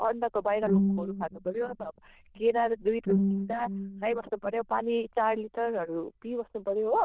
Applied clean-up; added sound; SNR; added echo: neural diffusion model UNIVERSE++.